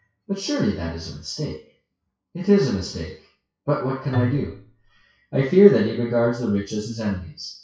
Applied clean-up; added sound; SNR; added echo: classical method WPE with log-MMSE.